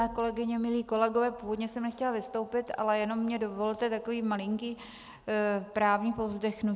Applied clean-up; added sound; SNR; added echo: none; none; none; none.